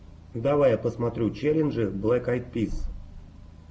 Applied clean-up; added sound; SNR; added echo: none; none; none; none.